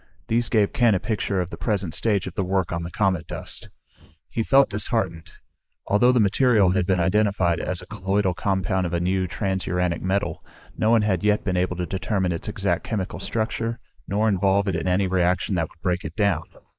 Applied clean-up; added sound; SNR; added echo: neural mask model Resemble Enhance denoiser.